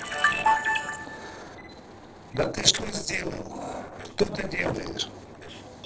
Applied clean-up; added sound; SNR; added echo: neural separator model SepFormer DNS4.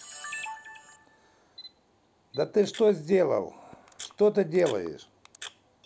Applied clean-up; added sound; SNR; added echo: none; Camera; 17 dB; none.